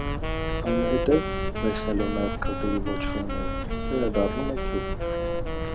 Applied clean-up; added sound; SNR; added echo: none; Wind instrument, woodwind instrument + Walk, footsteps; -2 dB; none.